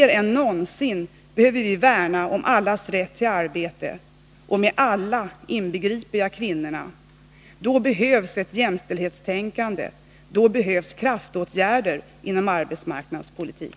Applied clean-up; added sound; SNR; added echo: none; none; none; none.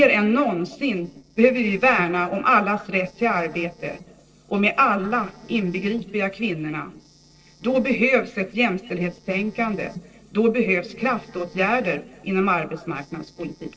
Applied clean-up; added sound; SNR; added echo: neural separator model SepFormer DNS4.